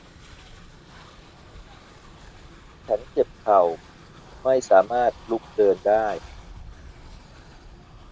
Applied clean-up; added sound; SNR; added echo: none; Train; 19 dB; none.